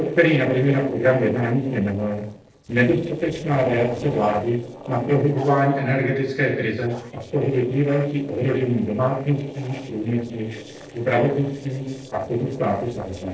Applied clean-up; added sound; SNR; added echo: neural separator model SepFormer DNS4.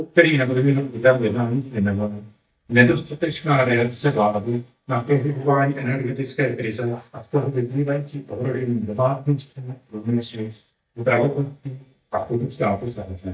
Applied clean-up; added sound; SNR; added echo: neural mask model DeepFilterNet 3.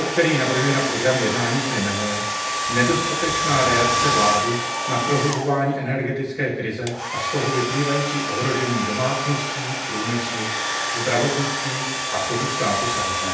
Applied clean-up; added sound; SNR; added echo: none; Domestic sounds, home sounds; 1 dB; reverberation time 0.8 s.